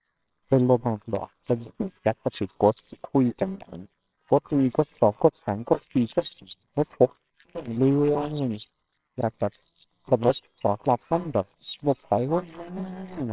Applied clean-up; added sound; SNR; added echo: neural separator model SepFormer WHAMR!.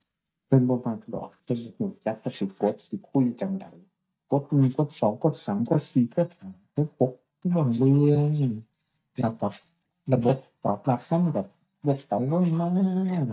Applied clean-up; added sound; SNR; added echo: neural mask model DeepFilterNet 3.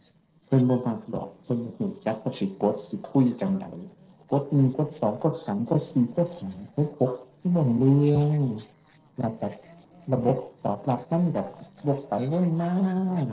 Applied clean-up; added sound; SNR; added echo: neural separator model SepFormer DNS4.